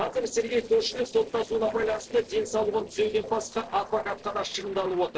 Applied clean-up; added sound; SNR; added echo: neural separator model SepFormer DNS4.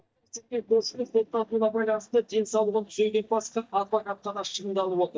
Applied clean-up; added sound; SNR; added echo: neural mask model DeepFilterNet 3.